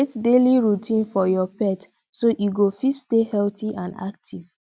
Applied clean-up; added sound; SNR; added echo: none; none; none; none.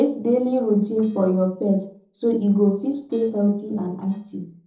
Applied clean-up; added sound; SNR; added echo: neural separator model SepFormer DNS4.